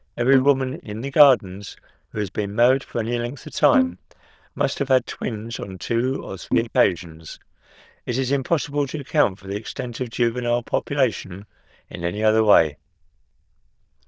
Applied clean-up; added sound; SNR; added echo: neural diffusion model UNIVERSE++.